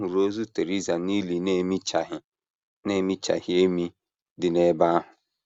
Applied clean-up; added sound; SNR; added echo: none; none; none; none.